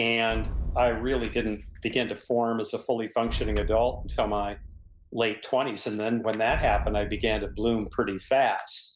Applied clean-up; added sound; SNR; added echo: none; Boom; 7 dB; none.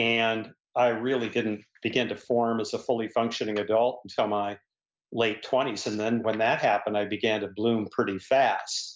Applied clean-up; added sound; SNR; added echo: none; none; none; none.